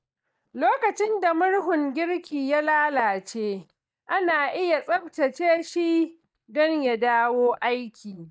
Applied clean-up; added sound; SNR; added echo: neural mask model DeepFilterNet 3.